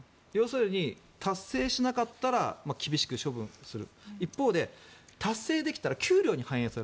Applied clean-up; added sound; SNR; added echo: none; none; none; none.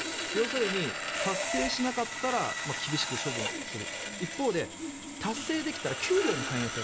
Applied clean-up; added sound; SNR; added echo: none; Sawing; 2 dB; none.